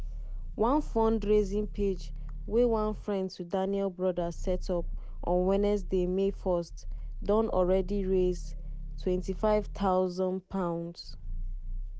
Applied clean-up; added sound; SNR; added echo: none; Growling; 6 dB; none.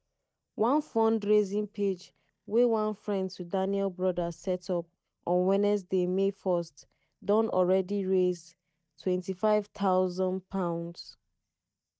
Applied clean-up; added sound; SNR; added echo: neural mask model DeepFilterNet 3.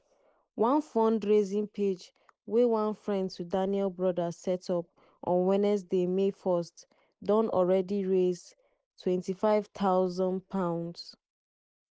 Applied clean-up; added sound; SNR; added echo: neural mask model Resemble Enhance denoiser.